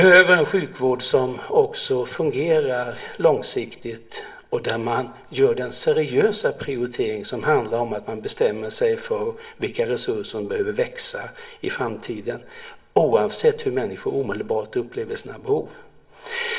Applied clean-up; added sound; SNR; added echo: none; none; none; reverberation time 0.7 s.